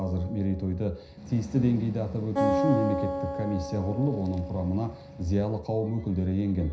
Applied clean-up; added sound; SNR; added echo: none; Acoustic guitar; 6 dB; reverberation time 0.5 s.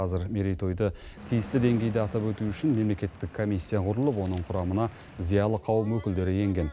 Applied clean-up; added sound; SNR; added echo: none; none; none; none.